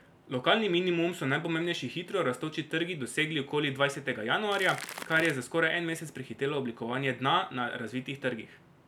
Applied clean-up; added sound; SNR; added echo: none; Crackle; 12 dB; none.